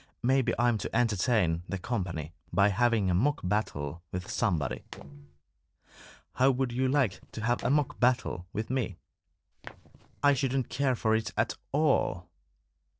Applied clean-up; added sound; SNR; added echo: neural separator model SepFormer DNS4.